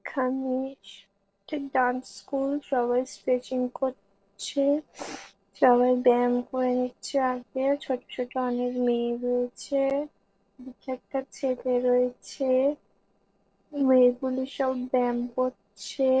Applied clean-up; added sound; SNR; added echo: neural separator model SepFormer DNS4.